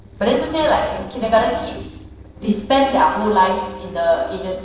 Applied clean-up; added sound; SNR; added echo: neural separator model SepFormer DNS4.